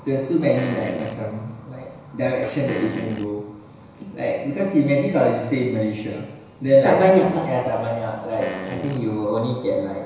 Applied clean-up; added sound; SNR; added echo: none; Fart; 11 dB; reverberation time 1.0 s.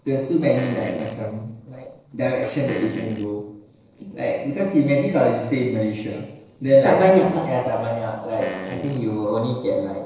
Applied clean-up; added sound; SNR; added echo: neural separator model SepFormer DNS4.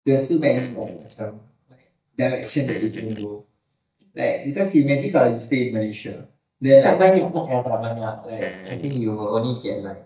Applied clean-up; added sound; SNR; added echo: neural mask model DeepFilterNet 3.